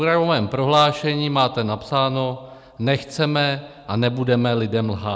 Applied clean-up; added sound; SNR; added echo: none; none; none; none.